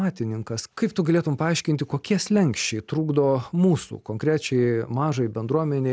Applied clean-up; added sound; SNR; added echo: none; none; none; none.